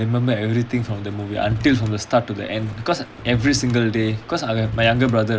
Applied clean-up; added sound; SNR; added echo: none; Wood / Tools; 13 dB; none.